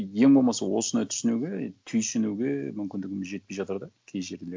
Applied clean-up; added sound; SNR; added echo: none; none; none; none.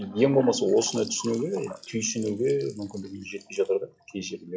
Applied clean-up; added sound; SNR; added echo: classical method WPE with log-MMSE.